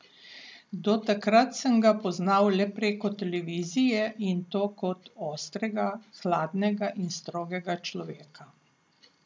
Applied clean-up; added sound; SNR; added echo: none; none; none; none.